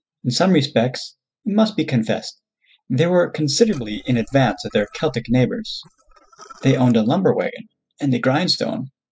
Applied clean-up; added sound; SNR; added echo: classical method spectral subtraction.